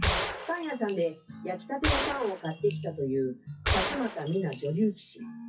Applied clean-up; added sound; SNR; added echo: classical method WPE with log-MMSE.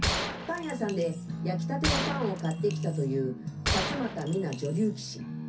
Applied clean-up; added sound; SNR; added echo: none; Gunshot, gunfire; 4 dB; reverberation time 0.3 s.